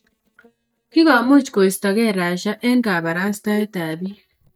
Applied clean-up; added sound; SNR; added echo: neural mask model DeepFilterNet 3.